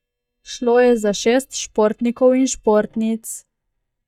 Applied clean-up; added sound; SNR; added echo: neural mask model DeepFilterNet 3.